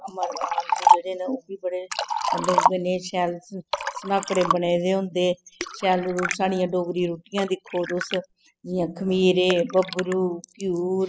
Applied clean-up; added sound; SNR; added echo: classical method spectral subtraction.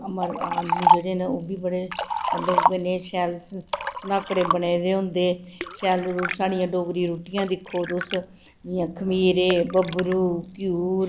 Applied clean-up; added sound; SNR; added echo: none; Liquid; 4 dB; none.